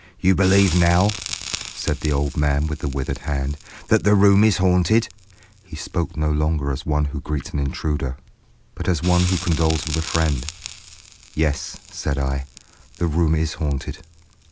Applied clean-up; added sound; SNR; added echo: none; Crackle; 15 dB; none.